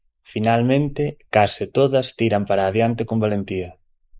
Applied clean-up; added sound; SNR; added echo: neural mask model Resemble Enhance denoiser.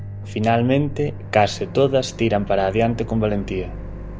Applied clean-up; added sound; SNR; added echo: none; Microwave oven; 11 dB; none.